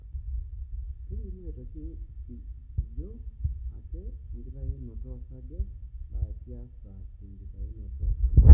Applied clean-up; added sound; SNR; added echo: none; none; none; reverberation time 1.9 s.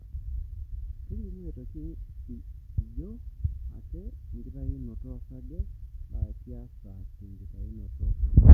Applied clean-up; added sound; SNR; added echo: none; none; none; none.